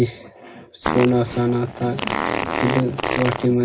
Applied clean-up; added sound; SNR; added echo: none; Fart; 3 dB; reverberation time 0.4 s.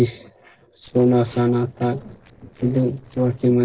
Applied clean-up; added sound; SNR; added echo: neural separator model SepFormer DNS4.